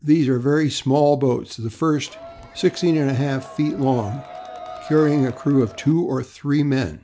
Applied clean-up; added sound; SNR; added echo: none; Crowd; 17 dB; none.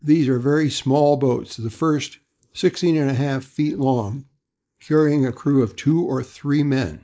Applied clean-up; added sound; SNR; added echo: neural mask model Resemble Enhance denoiser.